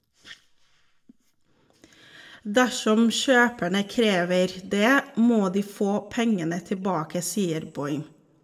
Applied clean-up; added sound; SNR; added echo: none; none; none; reverberation time 0.5 s.